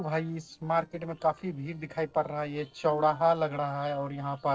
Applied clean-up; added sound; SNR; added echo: neural separator model SepFormer DNS4.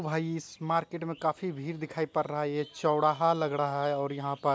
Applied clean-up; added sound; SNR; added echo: none; none; none; none.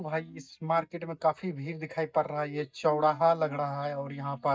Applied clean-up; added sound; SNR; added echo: neural mask model DeepFilterNet 3.